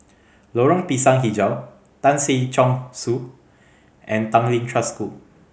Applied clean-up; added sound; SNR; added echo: none; none; none; none.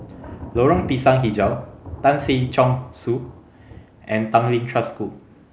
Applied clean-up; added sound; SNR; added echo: none; Thunder; 15 dB; none.